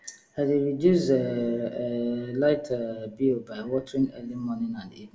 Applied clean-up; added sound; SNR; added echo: none; none; none; reverberation time 0.2 s.